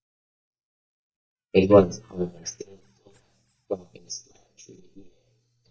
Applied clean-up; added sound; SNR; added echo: neural mask model DeepFilterNet 3.